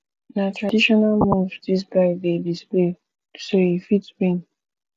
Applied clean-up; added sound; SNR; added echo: none; none; none; none.